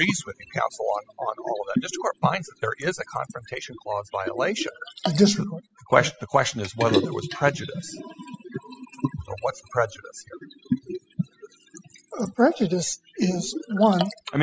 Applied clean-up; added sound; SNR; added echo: classical method spectral subtraction.